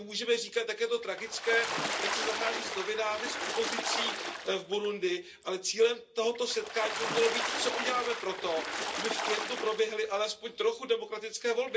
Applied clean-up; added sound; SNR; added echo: none; Water / Splash, splatter; 5 dB; reverberation time 0.2 s.